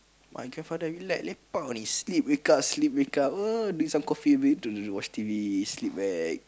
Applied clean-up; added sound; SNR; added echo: none; none; none; none.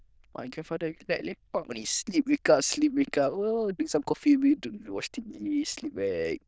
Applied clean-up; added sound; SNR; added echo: neural diffusion model UNIVERSE++.